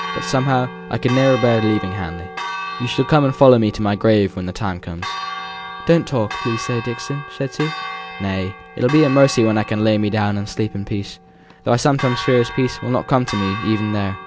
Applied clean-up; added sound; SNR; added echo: none; Church bell; 11 dB; none.